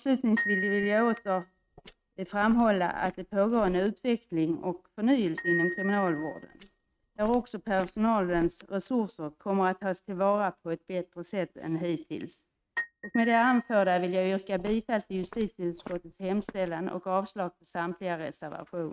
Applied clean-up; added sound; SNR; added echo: neural mask model RNNoise.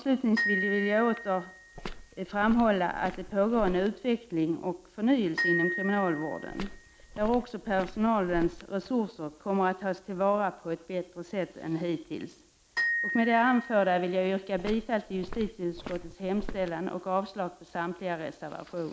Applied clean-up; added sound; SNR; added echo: none; Glockenspiel + Walk, footsteps; 7 dB; none.